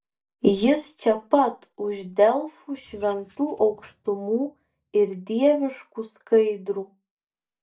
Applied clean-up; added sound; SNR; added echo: neural mask model DeepFilterNet 3.